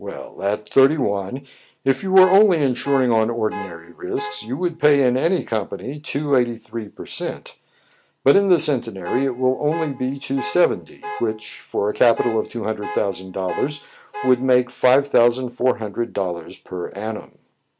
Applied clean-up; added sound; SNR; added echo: none; Alarm / Car; 13 dB; none.